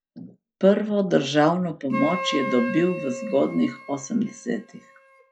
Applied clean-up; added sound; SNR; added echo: classical method log-MMSE.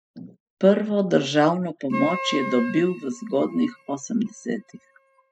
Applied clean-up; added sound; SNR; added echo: classical method spectral subtraction.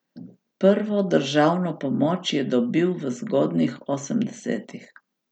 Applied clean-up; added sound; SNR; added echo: none; none; none; none.